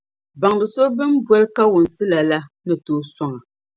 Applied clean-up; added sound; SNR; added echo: none; none; none; none.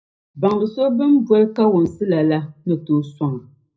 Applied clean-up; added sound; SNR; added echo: none; none; none; reverberation time 0.4 s.